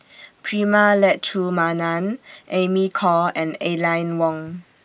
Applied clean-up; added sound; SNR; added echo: none; none; none; none.